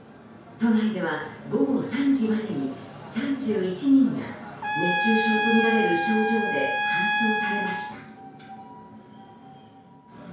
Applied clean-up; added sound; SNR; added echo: none; Trumpet; 0 dB; reverberation time 0.5 s.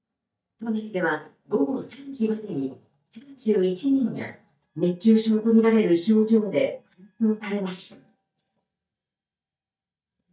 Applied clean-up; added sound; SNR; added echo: neural mask model DeepFilterNet 3.